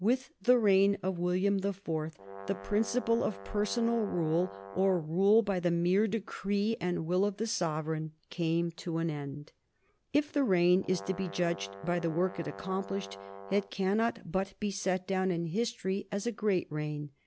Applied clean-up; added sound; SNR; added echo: none; Brass instrument; 15 dB; none.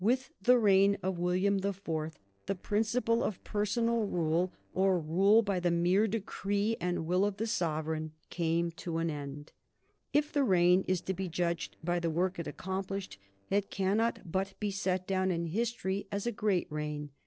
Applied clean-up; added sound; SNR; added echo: neural separator model SepFormer DNS4.